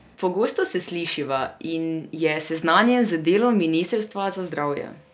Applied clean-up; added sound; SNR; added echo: none; none; none; none.